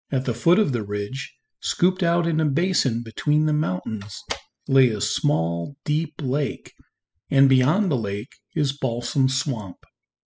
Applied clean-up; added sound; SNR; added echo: classical method spectral subtraction.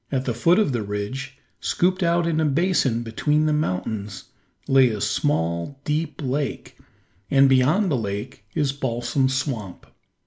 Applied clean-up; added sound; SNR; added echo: none; none; none; none.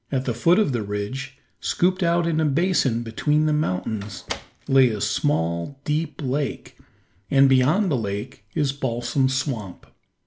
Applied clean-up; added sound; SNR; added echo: none; Slam; 16 dB; none.